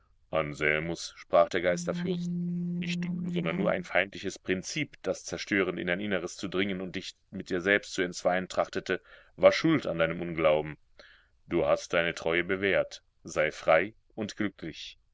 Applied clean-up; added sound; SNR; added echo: neural diffusion model UNIVERSE++.